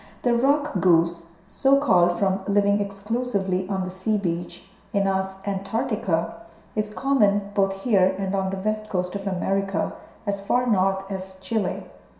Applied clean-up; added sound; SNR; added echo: none; none; none; reverberation time 0.7 s.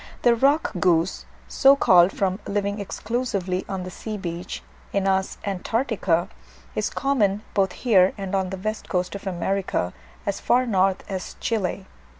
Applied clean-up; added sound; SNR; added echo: none; none; none; none.